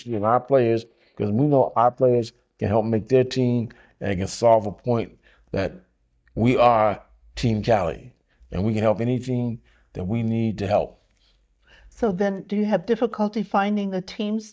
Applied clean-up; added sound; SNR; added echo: neural mask model DeepFilterNet 3.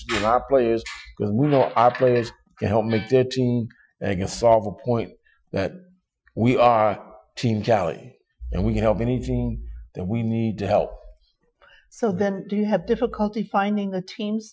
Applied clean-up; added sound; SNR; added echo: classical method Wiener filter.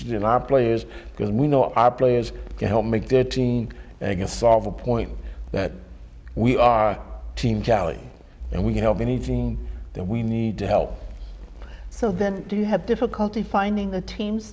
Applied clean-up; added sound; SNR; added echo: none; none; none; none.